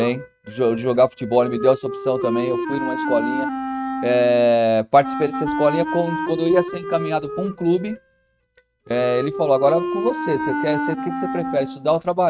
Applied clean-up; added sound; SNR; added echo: neural mask model RNNoise.